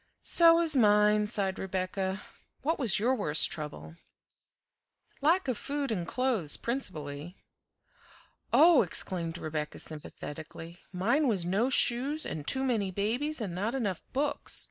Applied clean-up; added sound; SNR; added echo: neural mask model Resemble Enhance denoiser.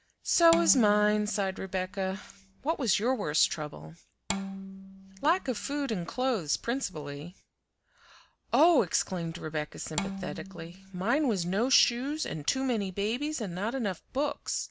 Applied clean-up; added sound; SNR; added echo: none; Bowed string instrument; 12 dB; none.